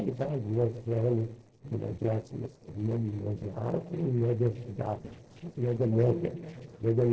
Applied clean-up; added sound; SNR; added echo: neural separator model SepFormer DNS4.